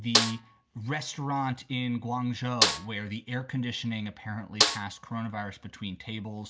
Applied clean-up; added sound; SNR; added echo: none; Snare drum; -2 dB; none.